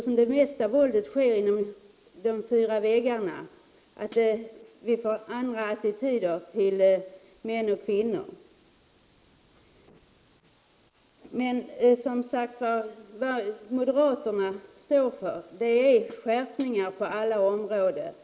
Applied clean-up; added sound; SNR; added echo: neural mask model Resemble Enhance denoiser.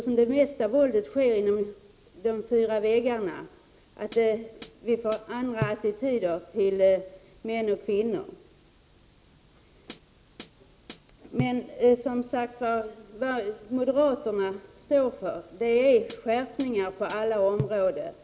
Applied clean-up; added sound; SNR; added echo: none; Hi-hat; 12 dB; none.